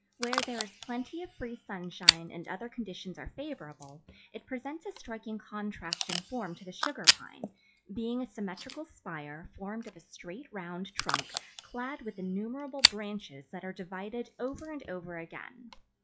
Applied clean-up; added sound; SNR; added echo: classical method WPE with log-MMSE.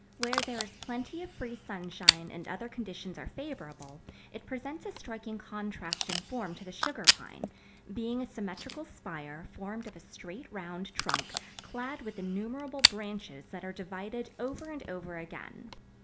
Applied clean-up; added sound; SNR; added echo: none; Packing tape, duct tape / Tearing; -3 dB; reverberation time 0.5 s.